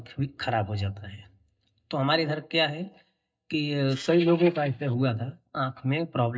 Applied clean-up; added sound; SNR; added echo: neural mask model DeepFilterNet 3.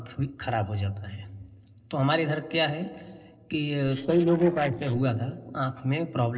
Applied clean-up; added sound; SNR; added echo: neural separator model SepFormer DNS4.